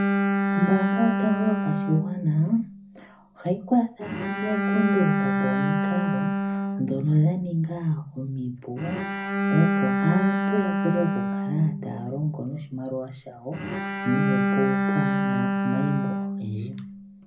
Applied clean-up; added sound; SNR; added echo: none; Bowed string instrument; -1 dB; reverberation time 0.4 s.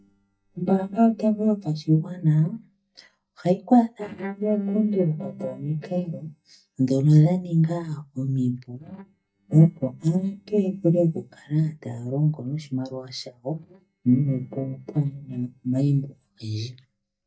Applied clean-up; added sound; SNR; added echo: neural mask model DeepFilterNet 3.